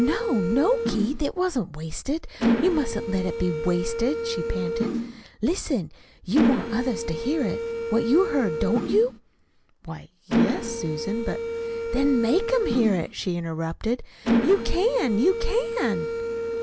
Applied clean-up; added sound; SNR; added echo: none; Mechanisms; 3 dB; none.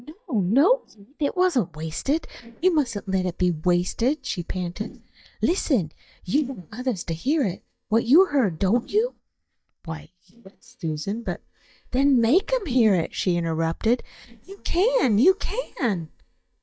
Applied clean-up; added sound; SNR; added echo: neural mask model DeepFilterNet 3.